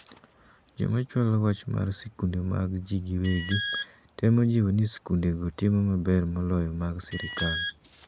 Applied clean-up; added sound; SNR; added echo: none; Alarm; 7 dB; none.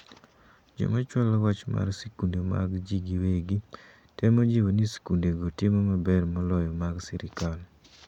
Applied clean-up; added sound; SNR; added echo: none; none; none; none.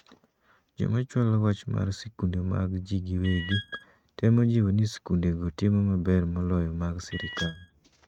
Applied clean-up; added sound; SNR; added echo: neural mask model RNNoise.